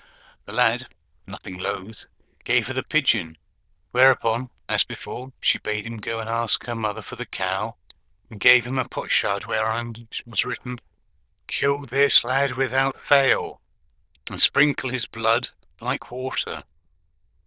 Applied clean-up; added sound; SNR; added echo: neural diffusion model UNIVERSE++.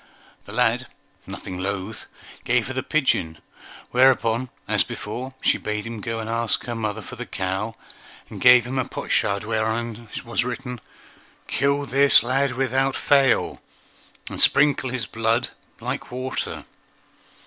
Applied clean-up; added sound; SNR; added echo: none; none; none; none.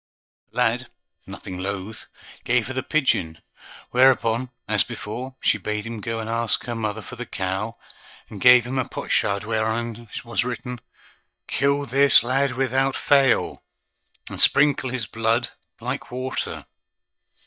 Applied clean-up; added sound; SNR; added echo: neural mask model DeepFilterNet 3.